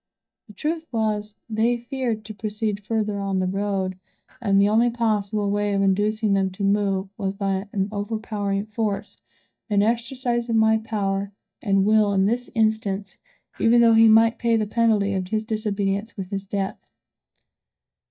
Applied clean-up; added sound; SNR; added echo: neural mask model DeepFilterNet 3.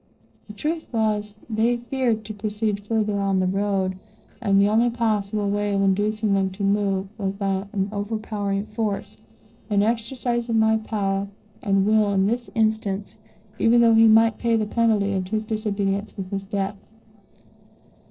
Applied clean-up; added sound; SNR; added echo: neural separator model SepFormer DNS4.